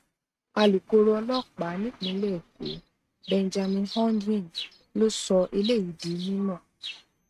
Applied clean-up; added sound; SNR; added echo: neural mask model RNNoise.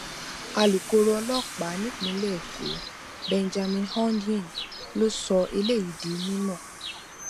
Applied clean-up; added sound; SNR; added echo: none; Bird vocalization, bird call, bird song + Train; 10 dB; none.